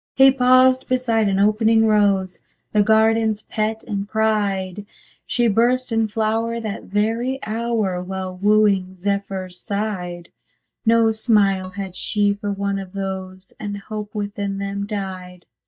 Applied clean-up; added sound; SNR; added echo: neural mask model DeepFilterNet 3.